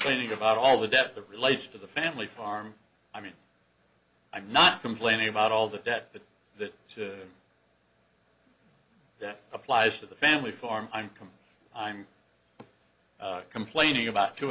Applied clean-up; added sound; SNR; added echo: none; none; none; none.